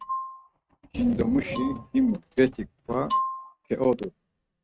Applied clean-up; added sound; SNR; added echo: neural mask model RNNoise.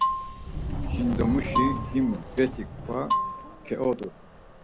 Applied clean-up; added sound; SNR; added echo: none; Marimba, xylophone + Subway, metro, underground; 1 dB; none.